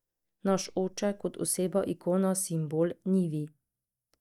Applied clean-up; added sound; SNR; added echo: neural mask model DeepFilterNet 3.